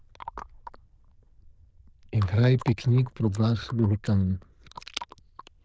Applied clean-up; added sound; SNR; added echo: neural diffusion model UNIVERSE++.